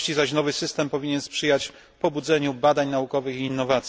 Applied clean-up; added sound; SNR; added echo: none; none; none; none.